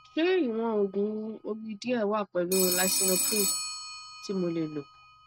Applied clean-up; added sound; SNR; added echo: none; Telephone; 4 dB; none.